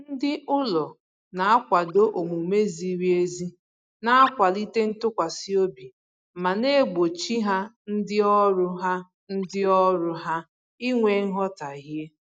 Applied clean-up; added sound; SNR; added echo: neural mask model DeepFilterNet 3.